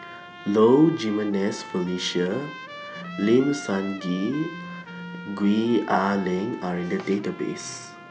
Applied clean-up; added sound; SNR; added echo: none; Telephone + Trumpet; 15 dB; none.